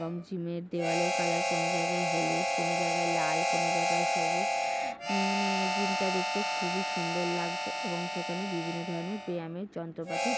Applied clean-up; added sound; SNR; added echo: none; Harmonica; -4 dB; none.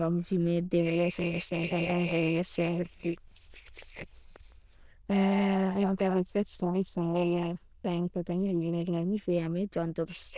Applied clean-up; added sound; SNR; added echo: neural diffusion model UNIVERSE++.